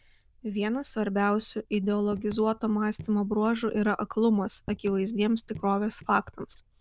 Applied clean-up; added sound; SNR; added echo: neural diffusion model UNIVERSE++.